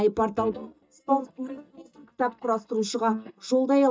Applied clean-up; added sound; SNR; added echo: neural mask model DeepFilterNet 3.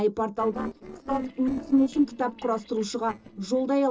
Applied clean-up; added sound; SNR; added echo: neural separator model SepFormer DNS4.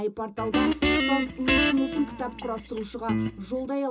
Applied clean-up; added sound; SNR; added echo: none; Guitar; -2 dB; reverberation time 0.2 s.